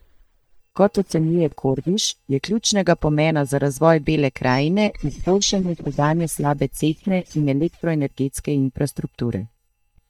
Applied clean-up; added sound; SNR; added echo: neural mask model DeepFilterNet 3.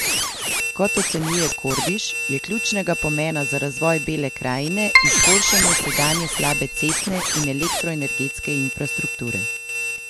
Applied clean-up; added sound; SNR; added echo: none; Squeak + Keyboard (musical); -3 dB; none.